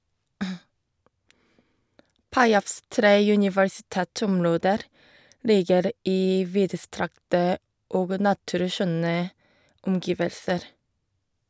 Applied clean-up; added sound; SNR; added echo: none; none; none; none.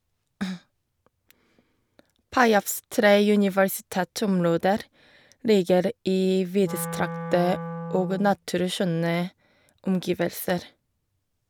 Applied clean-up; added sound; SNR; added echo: none; Wind instrument, woodwind instrument; 9 dB; none.